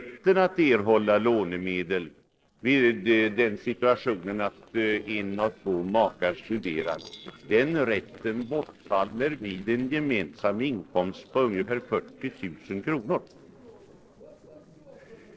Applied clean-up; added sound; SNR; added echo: neural separator model SepFormer DNS4.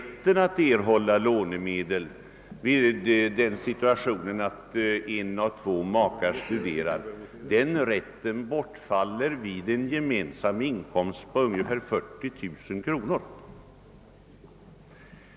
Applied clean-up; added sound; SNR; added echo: none; none; none; none.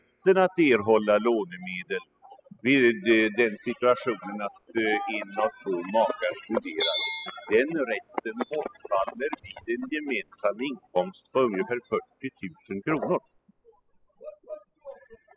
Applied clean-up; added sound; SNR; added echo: classical method spectral subtraction.